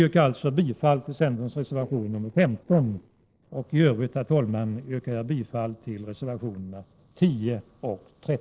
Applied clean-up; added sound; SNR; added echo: neural separator model SepFormer DNS4.